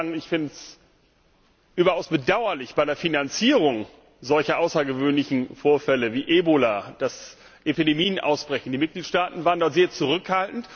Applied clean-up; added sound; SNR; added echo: none; none; none; none.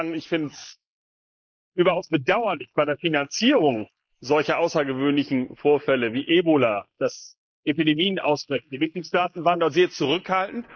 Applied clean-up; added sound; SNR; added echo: neural mask model Resemble Enhance denoiser.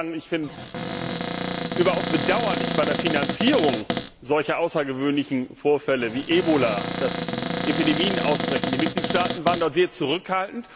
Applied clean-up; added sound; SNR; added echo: none; Cupboard open or close; 2 dB; none.